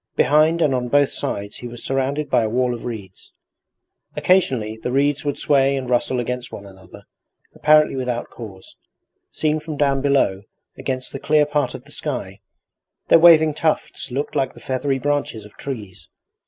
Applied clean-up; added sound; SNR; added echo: neural mask model Resemble Enhance denoiser.